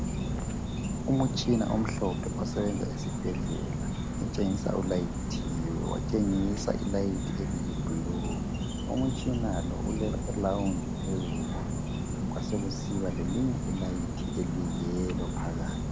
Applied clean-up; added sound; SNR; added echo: none; Insect; -1 dB; none.